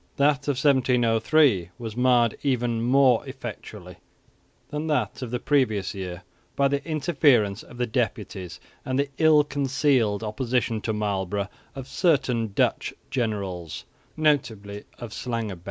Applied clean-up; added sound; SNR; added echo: none; none; none; none.